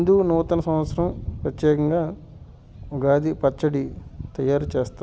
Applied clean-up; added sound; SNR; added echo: none; Thunder; 17 dB; none.